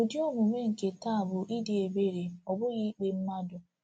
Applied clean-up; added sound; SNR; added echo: none; none; none; none.